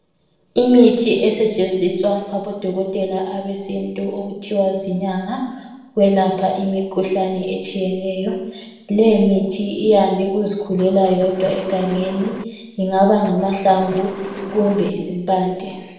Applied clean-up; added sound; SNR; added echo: neural separator model SepFormer DNS4.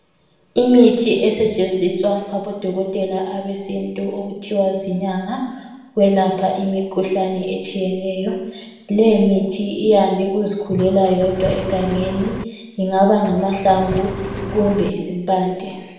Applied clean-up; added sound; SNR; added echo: none; Engine; 9 dB; reverberation time 0.9 s.